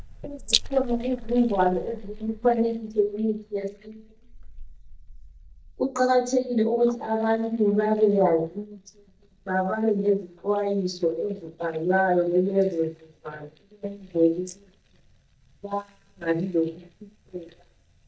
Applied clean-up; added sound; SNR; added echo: neural mask model DeepFilterNet 3.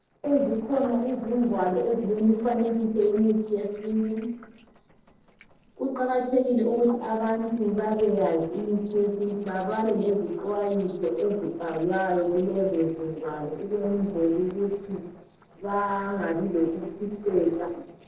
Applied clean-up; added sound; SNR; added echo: neural separator model SepFormer DNS4.